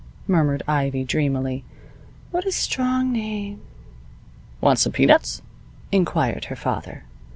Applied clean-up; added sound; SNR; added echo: none; none; none; none.